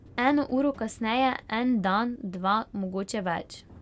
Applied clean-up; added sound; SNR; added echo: none; none; none; none.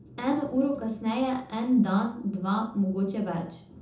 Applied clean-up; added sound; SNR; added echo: none; none; none; reverberation time 0.5 s.